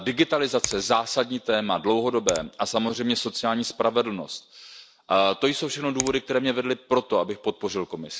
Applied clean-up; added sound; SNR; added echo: none; Finger snapping; 12 dB; none.